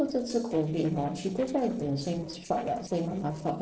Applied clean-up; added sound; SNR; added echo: neural separator model SepFormer DNS4.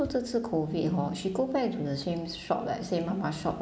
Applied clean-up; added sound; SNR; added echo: none; none; none; none.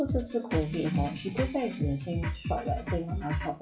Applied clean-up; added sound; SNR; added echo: classical method WPE with log-MMSE.